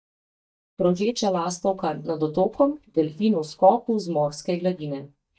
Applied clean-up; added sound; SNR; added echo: neural mask model DeepFilterNet 3.